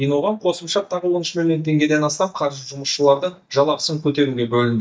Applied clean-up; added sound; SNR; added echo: neural mask model DeepFilterNet 3.